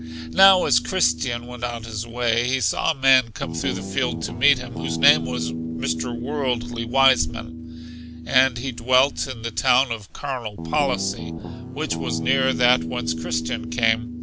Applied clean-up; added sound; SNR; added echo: none; Guitar; 7 dB; none.